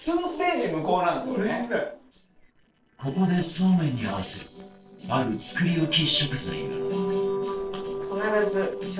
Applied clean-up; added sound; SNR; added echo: neural separator model SepFormer DNS4.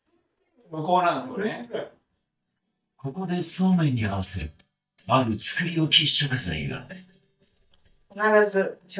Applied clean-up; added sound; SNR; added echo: neural mask model DeepFilterNet 3.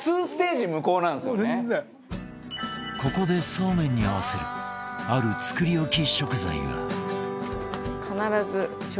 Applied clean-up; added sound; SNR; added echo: none; none; none; none.